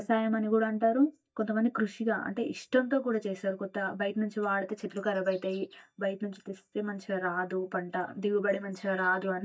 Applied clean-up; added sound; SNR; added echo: neural mask model DeepFilterNet 3.